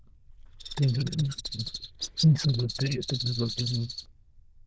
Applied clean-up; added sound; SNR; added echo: neural diffusion model UNIVERSE++.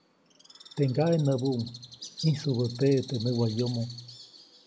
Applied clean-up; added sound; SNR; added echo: none; Bird; 16 dB; none.